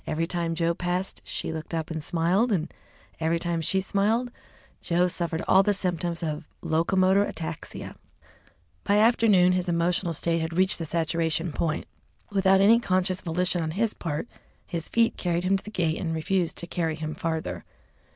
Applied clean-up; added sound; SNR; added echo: none; none; none; none.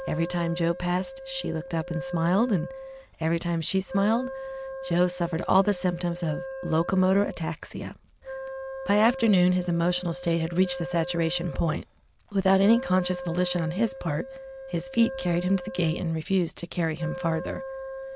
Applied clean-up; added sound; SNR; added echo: none; Wind instrument, woodwind instrument; 11 dB; none.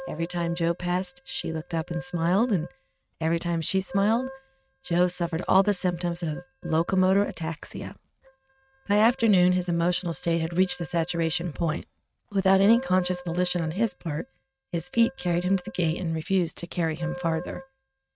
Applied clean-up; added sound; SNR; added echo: neural mask model RNNoise.